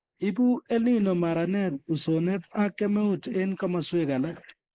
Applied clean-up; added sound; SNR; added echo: neural mask model Resemble Enhance denoiser.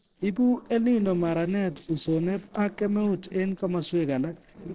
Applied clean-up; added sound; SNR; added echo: neural separator model SepFormer DNS4.